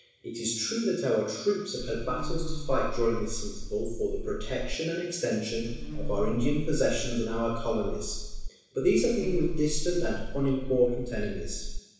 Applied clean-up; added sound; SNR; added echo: none; Buzz; 2 dB; reverberation time 1.1 s.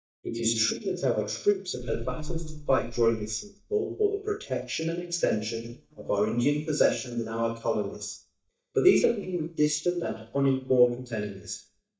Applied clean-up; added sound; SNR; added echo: neural mask model DeepFilterNet 3.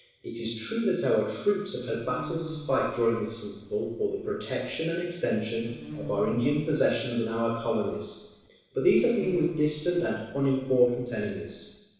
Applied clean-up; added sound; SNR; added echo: neural separator model SepFormer DNS4.